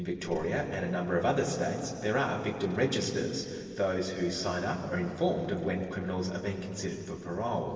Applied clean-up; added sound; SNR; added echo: none; none; none; reverberation time 2.6 s.